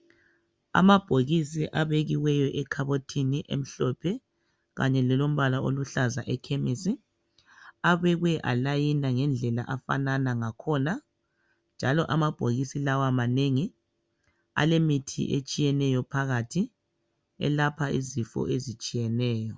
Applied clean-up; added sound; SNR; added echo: none; none; none; none.